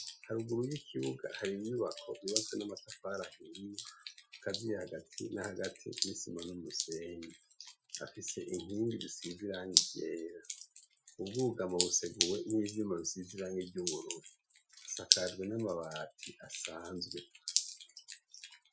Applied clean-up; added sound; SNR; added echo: classical method Wiener filter.